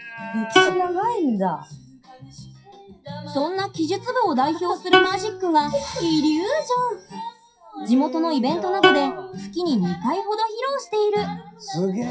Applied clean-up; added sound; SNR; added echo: classical method WPE with log-MMSE.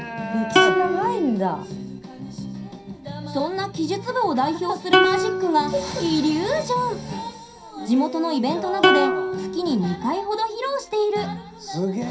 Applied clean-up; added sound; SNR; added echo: none; Plucked string instrument; 1 dB; reverberation time 0.3 s.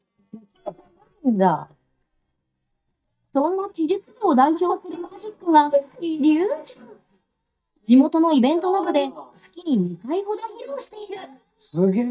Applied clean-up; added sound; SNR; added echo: neural mask model DeepFilterNet 3.